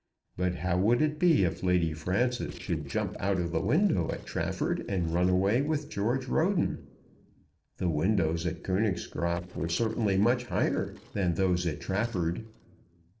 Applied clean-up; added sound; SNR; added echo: neural separator model SepFormer DNS4.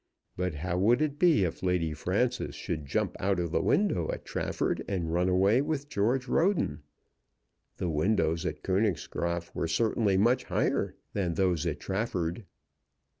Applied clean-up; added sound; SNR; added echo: none; none; none; none.